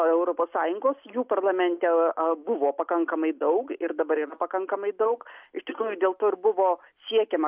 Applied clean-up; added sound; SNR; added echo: none; none; none; none.